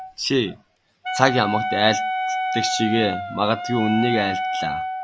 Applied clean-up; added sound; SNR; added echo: none; Wind instrument, woodwind instrument; 3 dB; none.